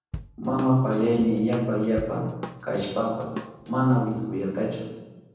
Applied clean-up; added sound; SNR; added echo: none; Drum / Drum kit; 15 dB; reverberation time 1.1 s.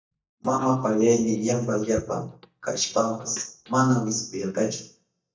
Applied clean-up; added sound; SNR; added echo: neural mask model DeepFilterNet 3.